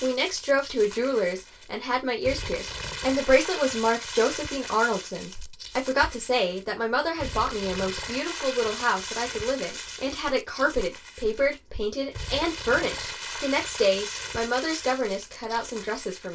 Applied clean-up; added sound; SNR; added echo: none; Crumpling, crinkling; 11 dB; reverberation time 0.2 s.